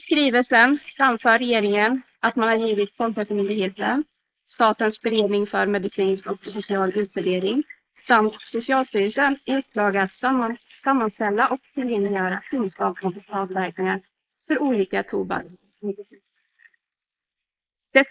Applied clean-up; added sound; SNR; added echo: neural mask model Resemble Enhance denoiser.